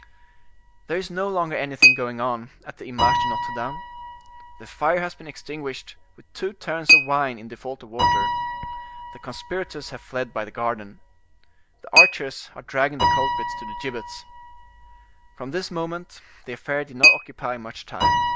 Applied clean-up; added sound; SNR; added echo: none; Piano + Chink, clink; -4 dB; none.